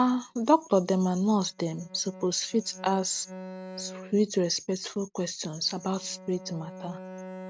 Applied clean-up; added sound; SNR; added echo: neural mask model RNNoise.